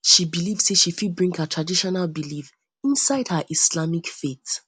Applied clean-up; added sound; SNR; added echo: none; none; none; none.